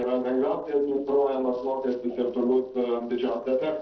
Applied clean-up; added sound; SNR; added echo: neural separator model SepFormer DNS4.